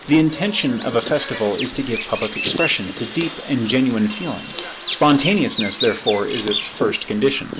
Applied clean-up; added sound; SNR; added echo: none; Bird vocalization, bird call, bird song; 9 dB; none.